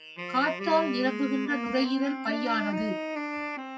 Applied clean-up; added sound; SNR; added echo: classical method WPE with log-MMSE.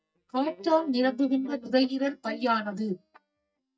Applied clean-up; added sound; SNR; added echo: neural mask model DeepFilterNet 3.